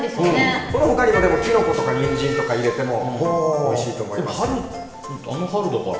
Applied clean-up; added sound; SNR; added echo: none; Wind instrument, woodwind instrument; 6 dB; reverberation time 0.9 s.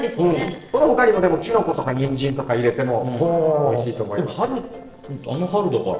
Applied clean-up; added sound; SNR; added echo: neural separator model SepFormer DNS4.